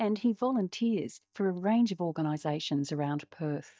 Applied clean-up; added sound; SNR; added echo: neural mask model DeepFilterNet 3.